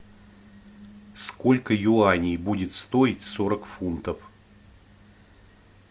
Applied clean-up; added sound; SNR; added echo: none; none; none; none.